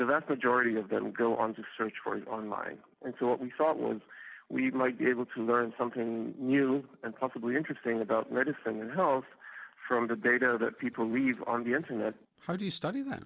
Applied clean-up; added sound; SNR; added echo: none; none; none; none.